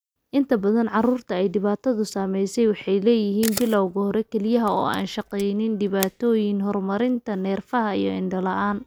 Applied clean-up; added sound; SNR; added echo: none; Camera; 15 dB; none.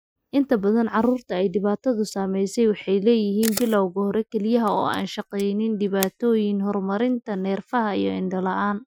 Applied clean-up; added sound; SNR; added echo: classical method Wiener filter.